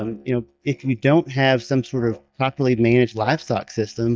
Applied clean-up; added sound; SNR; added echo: neural mask model DeepFilterNet 3.